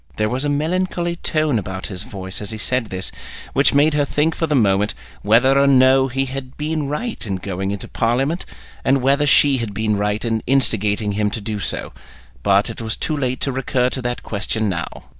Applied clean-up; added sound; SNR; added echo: none; none; none; none.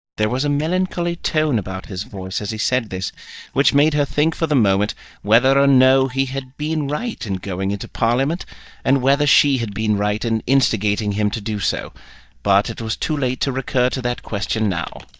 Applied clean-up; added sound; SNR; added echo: neural mask model DeepFilterNet 3.